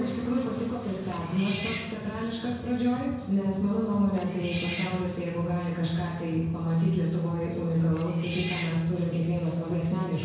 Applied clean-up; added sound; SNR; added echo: none; Cat; 16 dB; reverberation time 1.0 s.